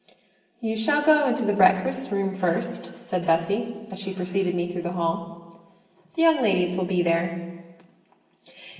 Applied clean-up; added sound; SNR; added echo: none; none; none; reverberation time 1.2 s.